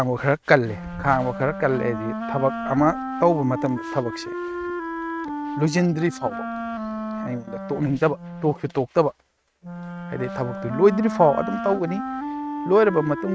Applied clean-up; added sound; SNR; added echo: neural mask model RNNoise.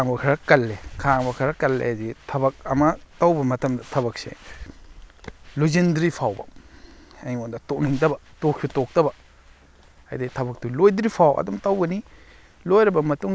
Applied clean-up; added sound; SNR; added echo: none; none; none; none.